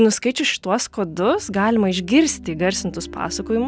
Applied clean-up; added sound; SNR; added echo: none; none; none; none.